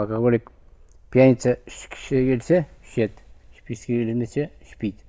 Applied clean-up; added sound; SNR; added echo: none; none; none; none.